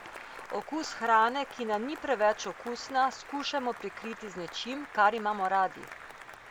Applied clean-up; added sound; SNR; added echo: none; Applause / Cheering; 15 dB; none.